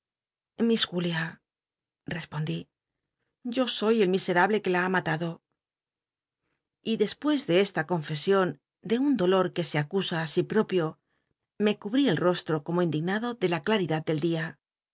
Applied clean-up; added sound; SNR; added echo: none; none; none; none.